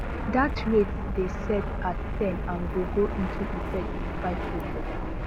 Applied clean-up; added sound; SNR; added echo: none; Fixed-wing aircraft, airplane; 1 dB; none.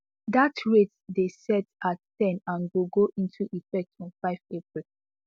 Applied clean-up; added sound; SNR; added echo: none; none; none; none.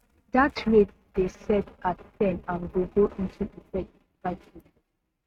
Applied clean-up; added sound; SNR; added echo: neural mask model RNNoise.